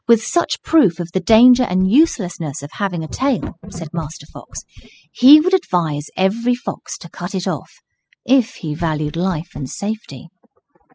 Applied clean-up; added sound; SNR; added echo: classical method spectral subtraction.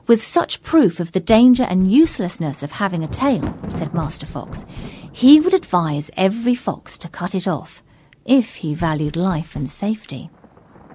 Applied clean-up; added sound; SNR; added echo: none; Knock + Thunder; 17 dB; none.